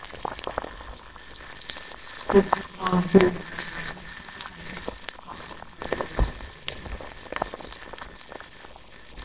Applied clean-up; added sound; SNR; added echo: neural separator model SepFormer WHAMR!.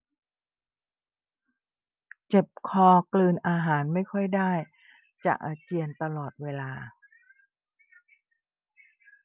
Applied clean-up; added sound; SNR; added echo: none; none; none; none.